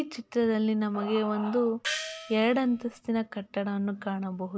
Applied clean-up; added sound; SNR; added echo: none; Gong; 9 dB; none.